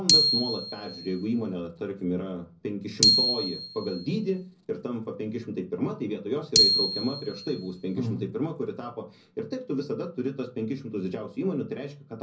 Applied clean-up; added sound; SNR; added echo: none; Glockenspiel; -3 dB; reverberation time 0.4 s.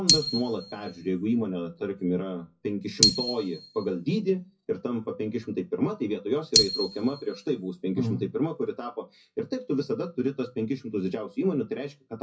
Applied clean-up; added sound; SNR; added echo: classical method WPE with log-MMSE.